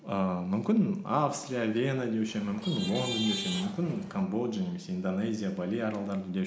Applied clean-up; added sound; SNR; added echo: none; Traffic noise, roadway noise / Vehicle horn, car horn, honking; 8 dB; none.